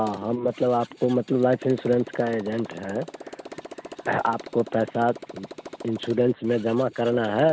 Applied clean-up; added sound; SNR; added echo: none; Motorcycle; 16 dB; none.